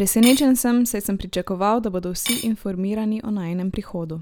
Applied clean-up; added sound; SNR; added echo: none; Cutlery, silverware / Dishes, pots, and pans; 8 dB; none.